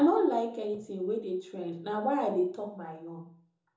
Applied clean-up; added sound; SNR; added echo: none; none; none; reverberation time 0.6 s.